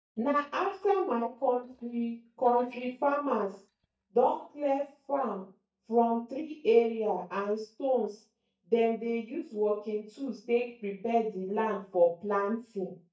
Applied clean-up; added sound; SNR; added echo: neural mask model DeepFilterNet 3.